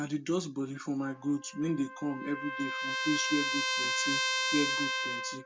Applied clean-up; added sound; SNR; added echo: none; Trumpet; 0 dB; none.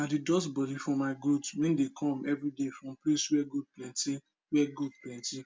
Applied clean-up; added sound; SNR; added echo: none; none; none; none.